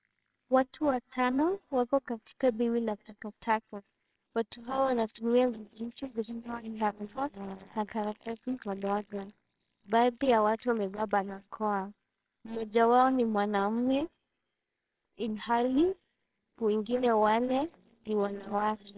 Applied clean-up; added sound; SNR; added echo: neural separator model SepFormer WHAMR!.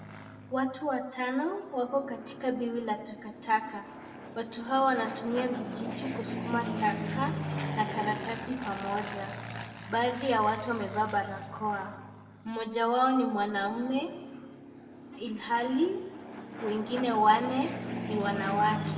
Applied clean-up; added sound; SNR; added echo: none; Fixed-wing aircraft, airplane; 8 dB; reverberation time 1.2 s.